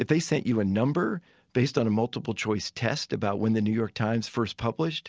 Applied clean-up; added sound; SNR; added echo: none; none; none; none.